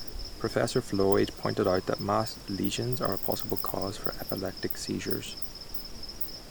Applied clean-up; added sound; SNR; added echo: none; Insect; 5 dB; none.